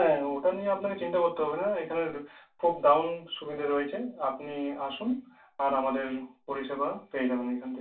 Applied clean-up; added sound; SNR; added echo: none; none; none; reverberation time 0.2 s.